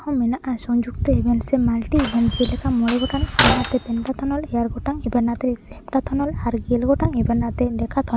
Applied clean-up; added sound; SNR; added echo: none; Slam; 4 dB; none.